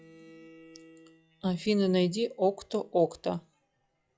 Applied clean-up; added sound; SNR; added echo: classical method log-MMSE.